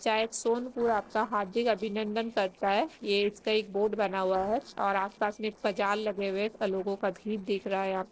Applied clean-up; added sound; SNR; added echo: neural separator model SepFormer DNS4.